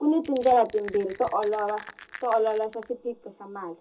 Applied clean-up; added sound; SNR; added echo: none; Crushing; 20 dB; reverberation time 0.2 s.